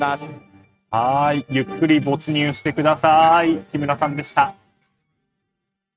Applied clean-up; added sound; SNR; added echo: neural mask model RNNoise.